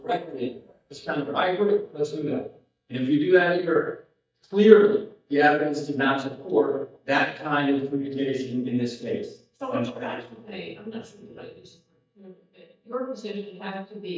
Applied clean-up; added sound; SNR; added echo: neural mask model DeepFilterNet 3.